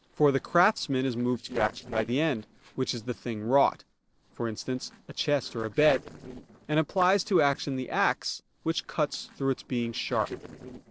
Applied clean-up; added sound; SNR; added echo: neural separator model SepFormer DNS4.